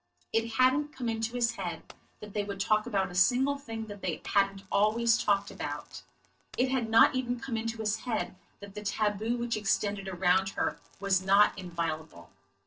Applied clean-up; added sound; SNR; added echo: neural separator model SepFormer DNS4.